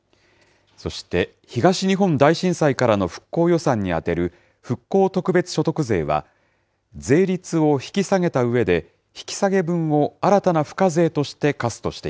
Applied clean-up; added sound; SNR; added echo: none; none; none; none.